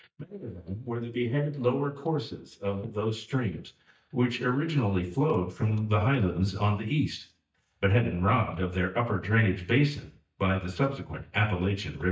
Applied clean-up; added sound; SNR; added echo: neural mask model DeepFilterNet 3.